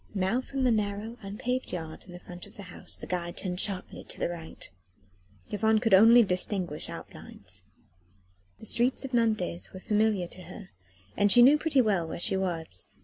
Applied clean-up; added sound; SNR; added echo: none; none; none; none.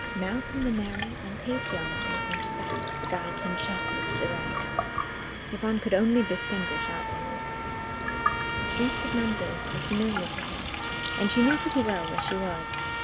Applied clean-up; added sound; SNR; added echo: none; Sink (filling or washing) / Water tap, faucet + Trumpet; 0 dB; none.